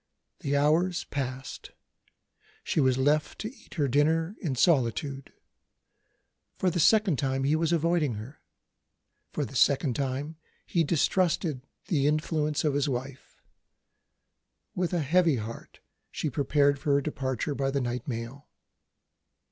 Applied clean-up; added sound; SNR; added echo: none; none; none; none.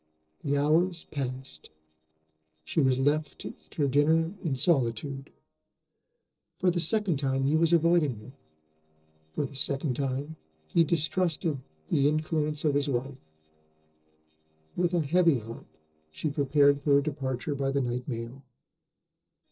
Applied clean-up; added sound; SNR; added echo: neural separator model SepFormer DNS4.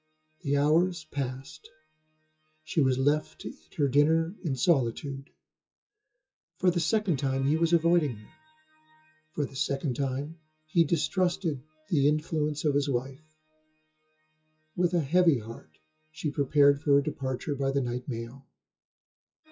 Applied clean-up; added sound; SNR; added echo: classical method WPE with log-MMSE.